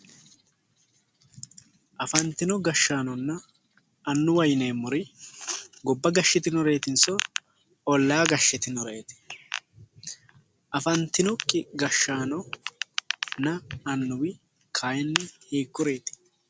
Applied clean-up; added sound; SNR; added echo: none; none; none; none.